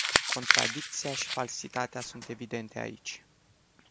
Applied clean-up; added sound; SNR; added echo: none; Crumpling, crinkling; -5 dB; none.